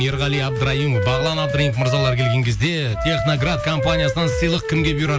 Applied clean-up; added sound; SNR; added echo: none; Wind instrument, woodwind instrument; 6 dB; none.